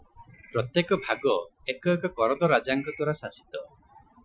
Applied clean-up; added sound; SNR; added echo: classical method Wiener filter.